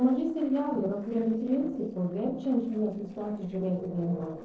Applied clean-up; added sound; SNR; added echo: neural separator model SepFormer DNS4.